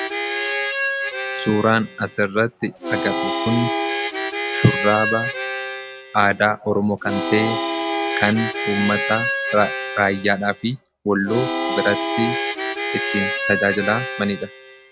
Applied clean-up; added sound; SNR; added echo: none; Harmonica; 3 dB; none.